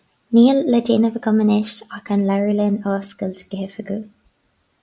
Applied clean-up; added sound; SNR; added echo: none; none; none; none.